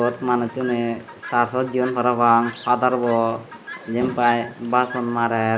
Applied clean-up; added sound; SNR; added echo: none; Chirp, tweet; 16 dB; none.